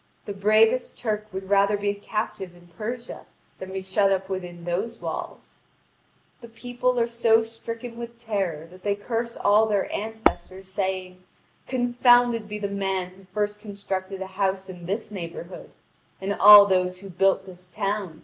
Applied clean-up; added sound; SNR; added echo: none; Tap / Hammer; -1 dB; none.